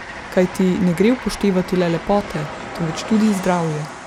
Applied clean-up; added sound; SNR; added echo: none; Train; 12 dB; none.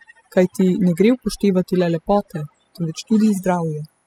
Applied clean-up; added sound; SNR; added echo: classical method spectral subtraction.